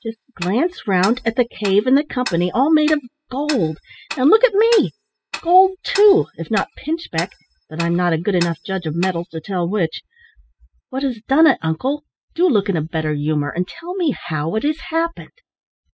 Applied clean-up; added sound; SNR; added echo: classical method spectral subtraction.